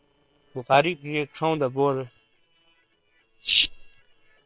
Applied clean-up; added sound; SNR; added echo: neural separator model SepFormer WHAM!.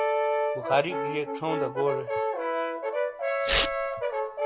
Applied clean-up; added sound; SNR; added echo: none; Brass instrument + Tearing; -5 dB; none.